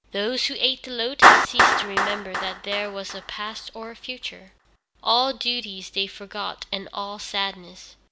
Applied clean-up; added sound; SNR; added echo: none; Clapping; -3 dB; none.